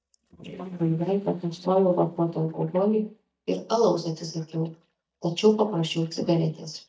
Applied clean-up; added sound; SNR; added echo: neural mask model DeepFilterNet 3.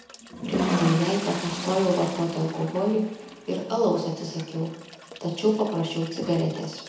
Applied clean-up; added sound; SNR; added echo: none; Toilet flush; 10 dB; reverberation time 0.9 s.